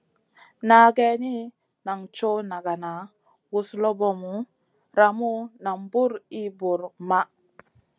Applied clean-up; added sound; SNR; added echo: none; none; none; none.